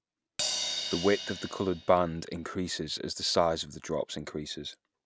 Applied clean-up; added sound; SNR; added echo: none; Crash cymbal; 7 dB; none.